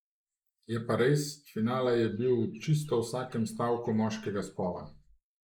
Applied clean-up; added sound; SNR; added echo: neural mask model Resemble Enhance denoiser.